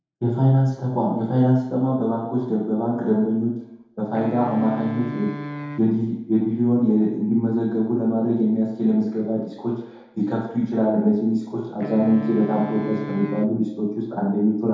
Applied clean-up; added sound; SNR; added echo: none; Wind instrument, woodwind instrument; 13 dB; reverberation time 0.8 s.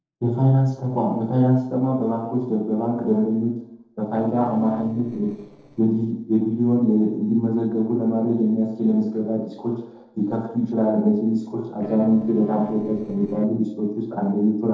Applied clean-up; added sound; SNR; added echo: neural separator model SepFormer DNS4.